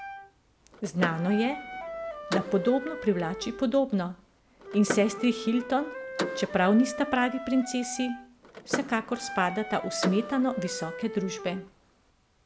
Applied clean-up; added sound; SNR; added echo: none; Door / Car + Wind instrument, woodwind instrument; 8 dB; none.